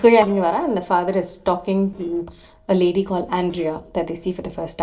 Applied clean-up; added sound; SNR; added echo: neural separator model SepFormer DNS4.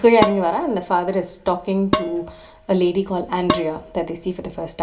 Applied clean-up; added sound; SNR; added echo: none; Dishes, pots, and pans; 7 dB; reverberation time 0.2 s.